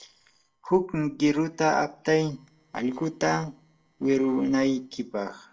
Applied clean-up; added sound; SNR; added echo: neural separator model SepFormer DNS4.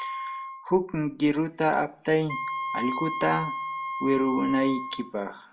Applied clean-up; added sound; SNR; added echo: none; Wind instrument, woodwind instrument; 7 dB; reverberation time 0.4 s.